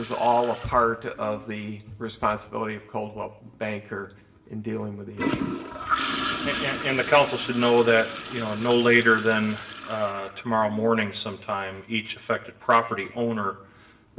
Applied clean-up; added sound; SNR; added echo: none; Toilet flush / Gurgling; 10 dB; reverberation time 0.7 s.